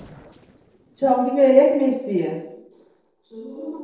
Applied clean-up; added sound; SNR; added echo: neural separator model SepFormer DNS4.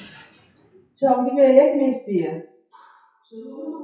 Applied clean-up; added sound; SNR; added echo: classical method WPE with log-MMSE.